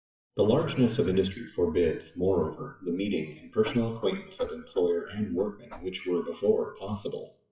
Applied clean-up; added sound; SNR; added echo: classical method WPE with log-MMSE.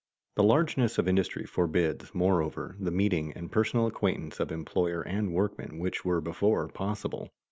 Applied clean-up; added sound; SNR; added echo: none; none; none; none.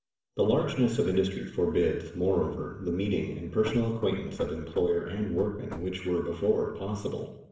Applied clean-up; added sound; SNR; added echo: neural separator model SepFormer DNS4.